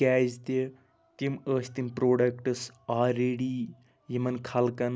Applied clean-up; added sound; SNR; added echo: none; none; none; none.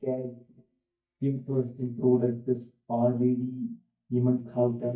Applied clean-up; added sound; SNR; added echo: neural mask model DeepFilterNet 3.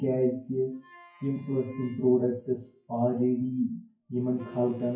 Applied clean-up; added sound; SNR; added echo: classical method WPE with log-MMSE.